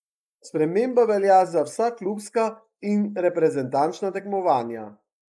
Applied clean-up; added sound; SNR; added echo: neural mask model Resemble Enhance denoiser.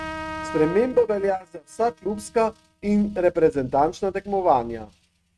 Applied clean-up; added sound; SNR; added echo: neural mask model RNNoise.